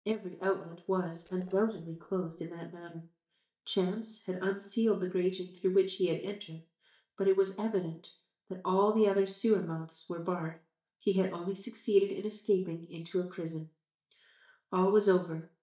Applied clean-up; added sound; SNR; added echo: neural mask model DeepFilterNet 3.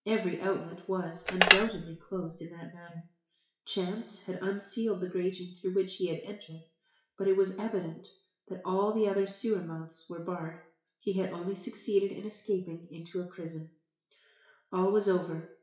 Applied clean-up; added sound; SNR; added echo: classical method WPE with log-MMSE.